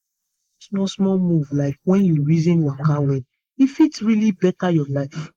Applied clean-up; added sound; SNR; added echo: neural mask model Resemble Enhance denoiser.